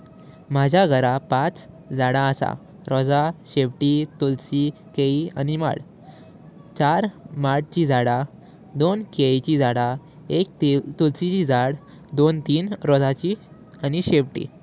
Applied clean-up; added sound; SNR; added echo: none; none; none; none.